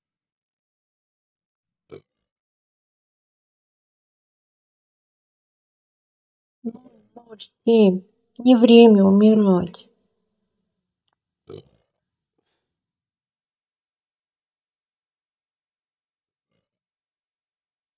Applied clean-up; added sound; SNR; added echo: neural mask model DeepFilterNet 3.